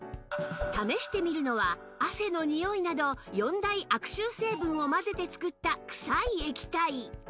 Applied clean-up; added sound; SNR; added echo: none; Whoosh, swoosh, swish; 10 dB; none.